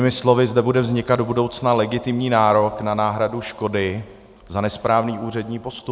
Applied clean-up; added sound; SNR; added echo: none; none; none; none.